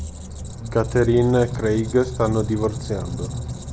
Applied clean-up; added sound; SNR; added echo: none; Squeak; 7 dB; none.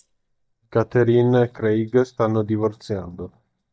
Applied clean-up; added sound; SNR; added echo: neural mask model DeepFilterNet 3.